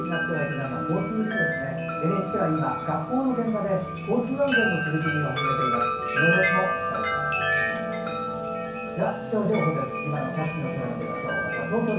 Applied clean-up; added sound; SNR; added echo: none; Wind chime; 1 dB; reverberation time 0.6 s.